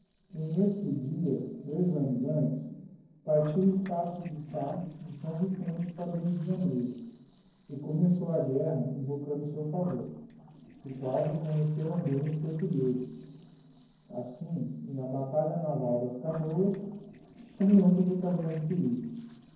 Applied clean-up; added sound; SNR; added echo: neural separator model SepFormer DNS4.